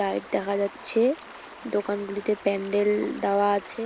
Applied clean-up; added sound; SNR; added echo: none; Stream; 18 dB; none.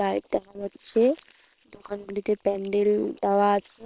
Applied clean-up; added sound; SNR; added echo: neural separator model SepFormer WHAM!.